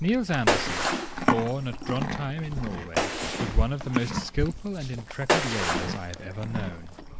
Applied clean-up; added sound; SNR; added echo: none; Gunshot, gunfire + Livestock, farm animals, working animals; -2 dB; none.